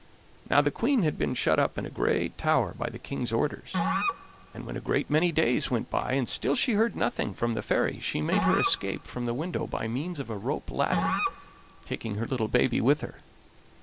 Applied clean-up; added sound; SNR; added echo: none; Musical instrument; 6 dB; none.